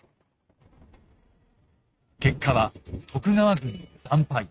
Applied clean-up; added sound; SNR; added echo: neural mask model RNNoise.